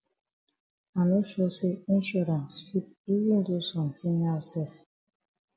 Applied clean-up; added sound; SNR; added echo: none; none; none; none.